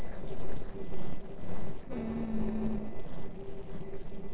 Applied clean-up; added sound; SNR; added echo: neural separator model SepFormer DNS4.